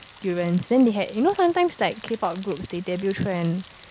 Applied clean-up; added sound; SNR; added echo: none; Rain; 19 dB; none.